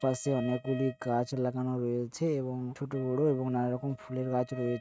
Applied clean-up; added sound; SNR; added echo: neural mask model RNNoise.